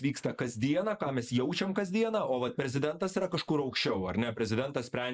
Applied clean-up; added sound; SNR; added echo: neural mask model Resemble Enhance denoiser.